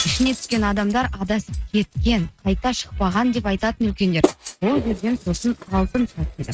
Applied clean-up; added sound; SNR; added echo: neural mask model RNNoise.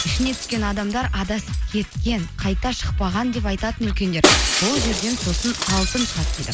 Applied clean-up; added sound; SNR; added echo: none; Shatter; 3 dB; none.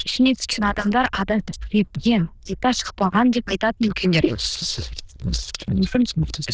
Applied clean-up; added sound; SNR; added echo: neural diffusion model UNIVERSE++.